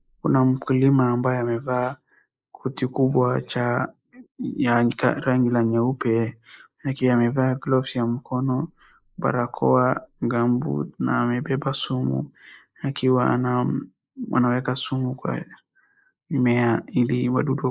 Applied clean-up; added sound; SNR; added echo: neural mask model Resemble Enhance denoiser.